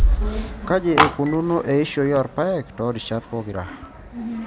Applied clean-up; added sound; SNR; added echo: none; Bass drum + Telephone; 2 dB; none.